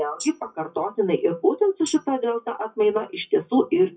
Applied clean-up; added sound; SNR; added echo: classical method WPE with log-MMSE.